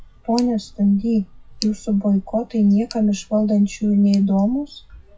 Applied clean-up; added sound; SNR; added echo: classical method WPE with log-MMSE.